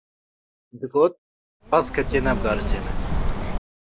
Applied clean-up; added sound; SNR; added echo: none; Bird; -2 dB; none.